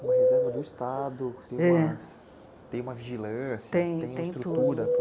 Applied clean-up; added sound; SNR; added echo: none; Bird; 0 dB; none.